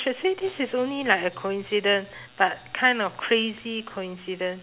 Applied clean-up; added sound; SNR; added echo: none; none; none; none.